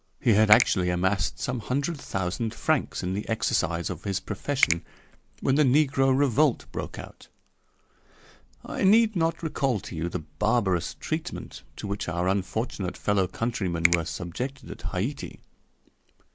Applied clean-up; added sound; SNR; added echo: neural mask model Resemble Enhance denoiser.